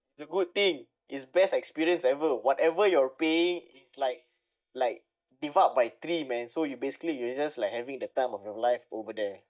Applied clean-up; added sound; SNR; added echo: neural mask model DeepFilterNet 3.